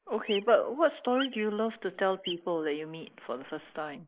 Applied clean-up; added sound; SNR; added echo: neural mask model Resemble Enhance denoiser.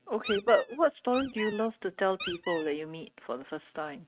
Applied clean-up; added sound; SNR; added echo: neural mask model RNNoise.